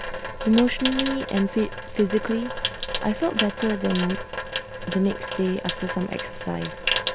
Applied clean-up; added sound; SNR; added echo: none; Sink (filling or washing) / Water tap, faucet; 5 dB; none.